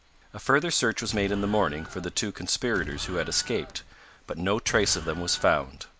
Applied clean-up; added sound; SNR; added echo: none; Explosion; 13 dB; none.